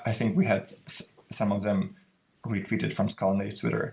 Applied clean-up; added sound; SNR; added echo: none; none; none; none.